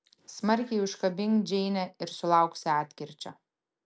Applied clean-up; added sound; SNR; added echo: none; none; none; none.